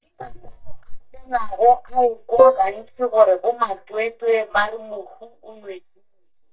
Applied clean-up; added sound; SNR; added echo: neural mask model DeepFilterNet 3.